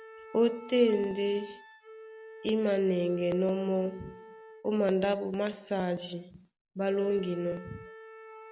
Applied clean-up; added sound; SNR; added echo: none; Wind instrument, woodwind instrument; 19 dB; none.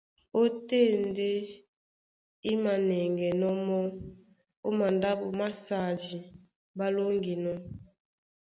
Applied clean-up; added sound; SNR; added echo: none; none; none; none.